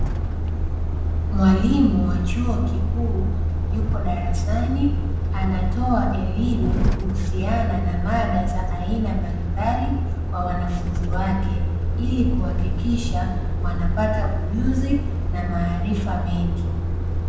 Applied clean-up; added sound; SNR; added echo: none; Truck; -4 dB; reverberation time 0.9 s.